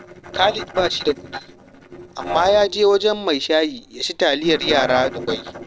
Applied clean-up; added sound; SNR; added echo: neural separator model SepFormer DNS4.